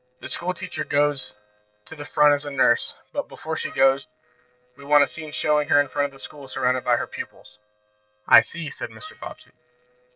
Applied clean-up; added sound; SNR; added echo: neural separator model SepFormer DNS4.